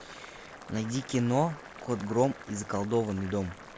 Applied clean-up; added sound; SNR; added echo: none; Boiling; 16 dB; none.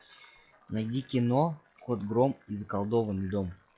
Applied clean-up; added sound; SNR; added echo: classical method log-MMSE.